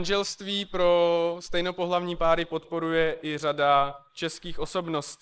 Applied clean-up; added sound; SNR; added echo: neural mask model Resemble Enhance denoiser.